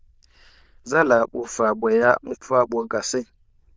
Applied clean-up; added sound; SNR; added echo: neural diffusion model UNIVERSE++.